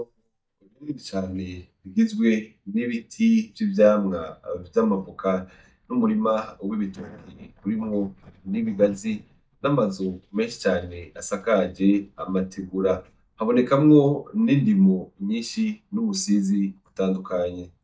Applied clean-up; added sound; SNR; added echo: neural mask model DeepFilterNet 3.